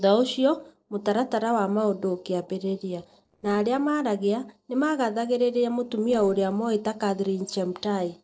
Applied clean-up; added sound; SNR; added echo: neural separator model SepFormer DNS4.